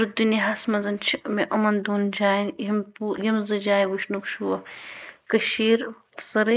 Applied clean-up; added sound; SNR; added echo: neural mask model Resemble Enhance denoiser.